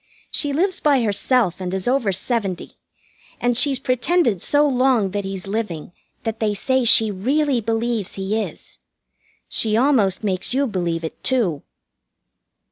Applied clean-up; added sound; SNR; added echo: none; none; none; none.